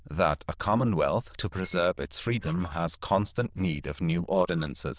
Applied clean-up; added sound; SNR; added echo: neural diffusion model UNIVERSE++.